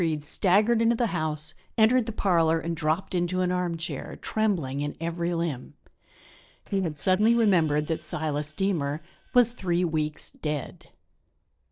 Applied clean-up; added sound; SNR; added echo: neural separator model SepFormer DNS4.